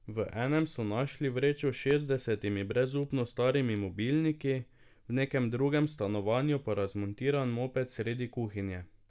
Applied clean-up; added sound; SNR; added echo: none; none; none; none.